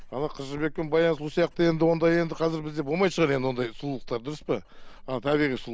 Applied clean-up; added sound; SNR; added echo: none; Writing; 16 dB; none.